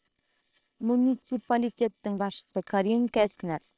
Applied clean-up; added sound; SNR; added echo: neural separator model SepFormer WHAM!.